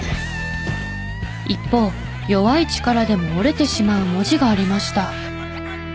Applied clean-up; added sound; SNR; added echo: none; none; none; none.